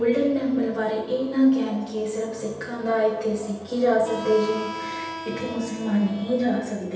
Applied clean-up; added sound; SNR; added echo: none; Harmonica; 15 dB; reverberation time 0.9 s.